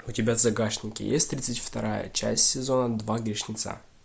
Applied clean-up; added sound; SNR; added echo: none; none; none; none.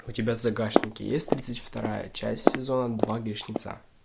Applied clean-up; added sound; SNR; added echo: none; Walk, footsteps; 1 dB; none.